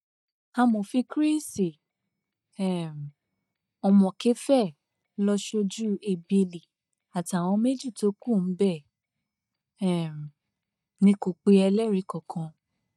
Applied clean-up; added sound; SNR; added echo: neural mask model DeepFilterNet 3.